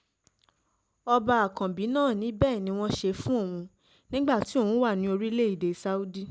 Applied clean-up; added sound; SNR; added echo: none; none; none; none.